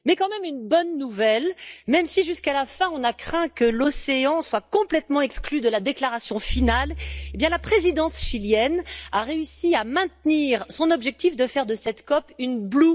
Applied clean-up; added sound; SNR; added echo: neural mask model DeepFilterNet 3.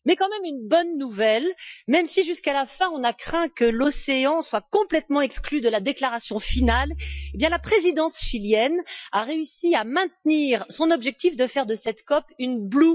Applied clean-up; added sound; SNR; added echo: classical method Wiener filter.